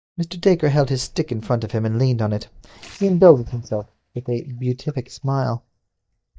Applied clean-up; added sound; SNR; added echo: neural mask model DeepFilterNet 3.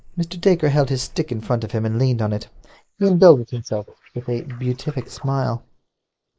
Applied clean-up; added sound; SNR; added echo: neural mask model Resemble Enhance denoiser.